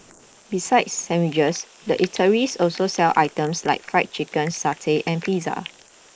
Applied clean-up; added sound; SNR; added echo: neural mask model Resemble Enhance denoiser.